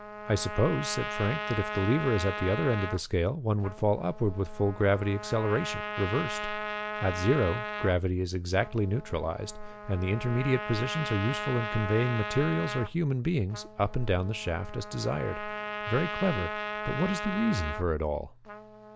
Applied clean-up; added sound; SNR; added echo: none; Trumpet; 8 dB; none.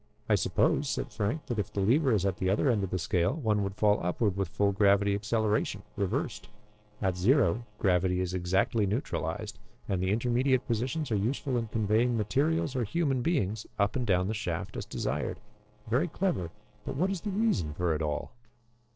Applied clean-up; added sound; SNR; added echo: neural separator model SepFormer DNS4.